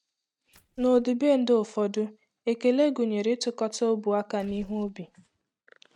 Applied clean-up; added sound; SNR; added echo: neural mask model RNNoise.